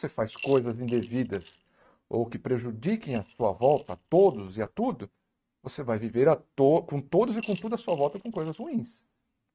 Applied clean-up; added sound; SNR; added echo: neural mask model RNNoise.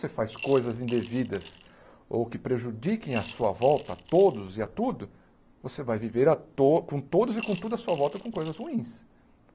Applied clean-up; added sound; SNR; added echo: none; Coin (dropping) / Glass; 12 dB; none.